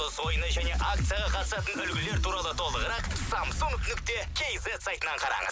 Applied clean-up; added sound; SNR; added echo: none; Guitar; 17 dB; none.